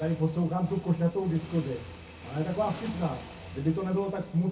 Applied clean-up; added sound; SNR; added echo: none; Motorcycle / Engine; 16 dB; reverberation time 0.3 s.